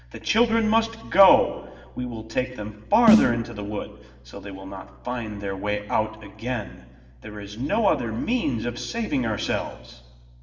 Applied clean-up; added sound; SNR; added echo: none; Snare drum; 0 dB; reverberation time 1.1 s.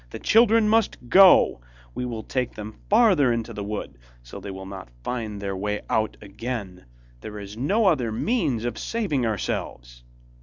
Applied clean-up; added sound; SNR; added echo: none; none; none; none.